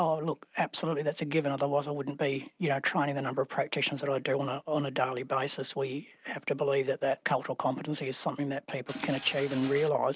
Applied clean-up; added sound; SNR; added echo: none; Mechanisms; 10 dB; none.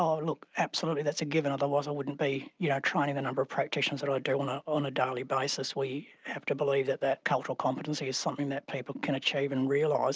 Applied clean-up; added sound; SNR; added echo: none; none; none; none.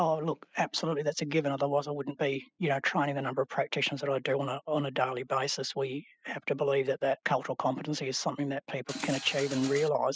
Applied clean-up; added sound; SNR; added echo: classical method spectral subtraction.